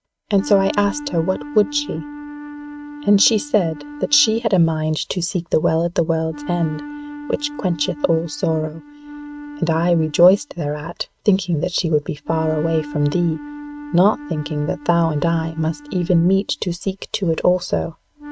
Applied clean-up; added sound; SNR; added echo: neural mask model RNNoise.